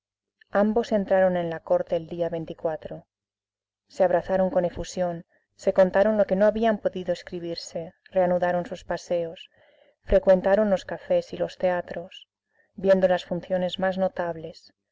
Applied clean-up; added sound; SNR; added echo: none; none; none; none.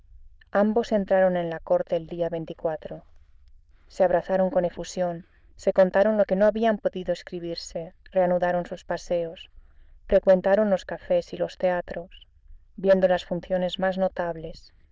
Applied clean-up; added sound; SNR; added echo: neural diffusion model UNIVERSE++.